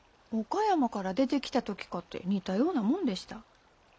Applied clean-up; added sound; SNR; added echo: none; none; none; none.